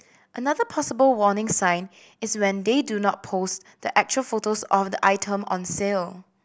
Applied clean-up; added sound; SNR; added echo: none; none; none; none.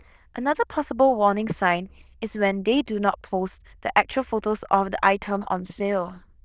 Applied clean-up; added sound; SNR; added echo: neural diffusion model UNIVERSE++.